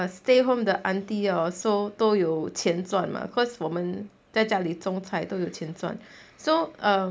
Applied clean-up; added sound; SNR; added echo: none; none; none; none.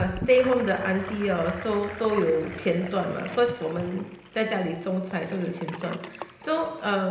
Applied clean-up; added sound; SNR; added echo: none; Sink (filling or washing) / Gurgling; 13 dB; reverberation time 0.9 s.